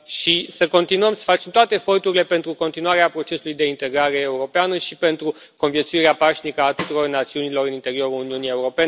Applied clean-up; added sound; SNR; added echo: none; Snare drum; 16 dB; none.